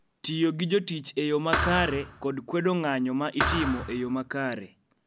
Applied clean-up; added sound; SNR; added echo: none; Thump, thud; 3 dB; none.